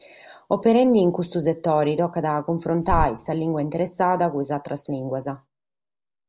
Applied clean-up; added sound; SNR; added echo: none; Bird; 9 dB; none.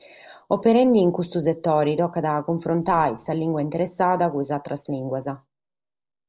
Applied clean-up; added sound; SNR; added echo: neural separator model SepFormer DNS4.